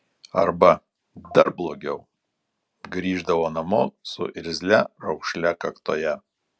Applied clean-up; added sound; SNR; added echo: none; none; none; none.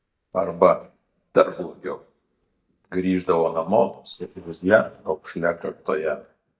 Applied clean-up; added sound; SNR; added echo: neural mask model DeepFilterNet 3.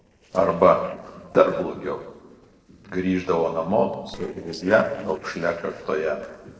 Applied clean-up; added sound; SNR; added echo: neural separator model SepFormer DNS4.